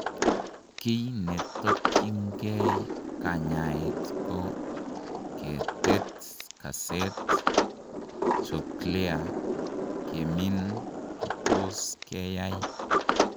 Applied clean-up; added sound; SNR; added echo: none; Sliding door; -4 dB; none.